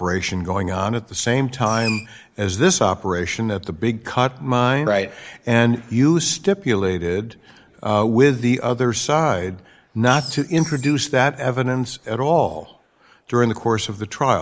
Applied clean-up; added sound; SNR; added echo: neural mask model Resemble Enhance denoiser.